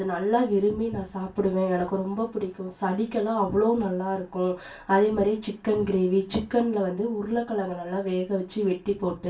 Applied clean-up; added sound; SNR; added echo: none; none; none; reverberation time 0.2 s.